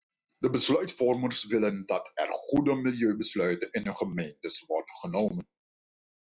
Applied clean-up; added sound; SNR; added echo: classical method log-MMSE.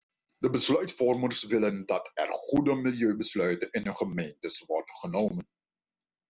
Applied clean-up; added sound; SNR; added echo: none; Tambourine; 18 dB; none.